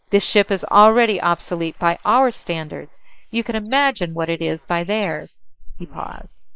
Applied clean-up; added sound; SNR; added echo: neural mask model Resemble Enhance denoiser.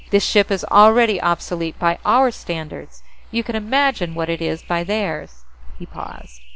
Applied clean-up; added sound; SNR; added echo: none; none; none; none.